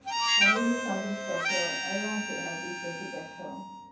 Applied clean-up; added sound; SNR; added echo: none; Harmonica; -4 dB; reverberation time 0.6 s.